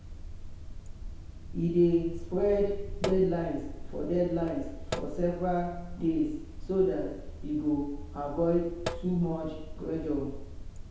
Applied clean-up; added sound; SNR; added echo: none; Sink (filling or washing); 8 dB; reverberation time 0.8 s.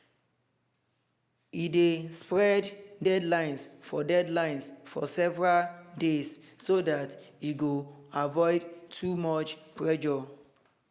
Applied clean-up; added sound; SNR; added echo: none; none; none; none.